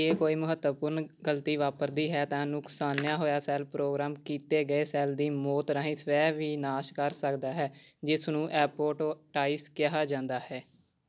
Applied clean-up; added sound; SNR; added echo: none; none; none; none.